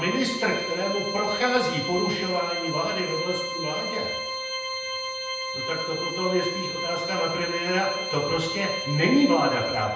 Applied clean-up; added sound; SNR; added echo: none; Organ; 4 dB; reverberation time 0.8 s.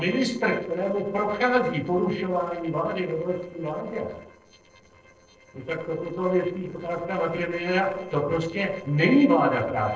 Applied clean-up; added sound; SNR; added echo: neural separator model SepFormer DNS4.